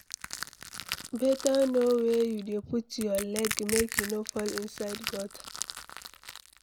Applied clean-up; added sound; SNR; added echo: none; Crushing; 8 dB; none.